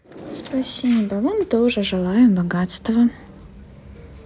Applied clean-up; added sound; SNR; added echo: none; Drawer open or close; 19 dB; none.